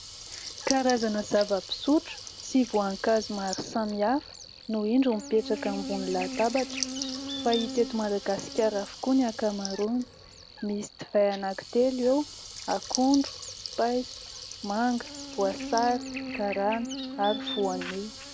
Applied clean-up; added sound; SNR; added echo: none; Water tap, faucet / Liquid + Buzz; 10 dB; none.